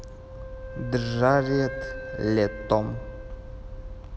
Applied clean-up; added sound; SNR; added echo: none; Wind instrument, woodwind instrument; 12 dB; none.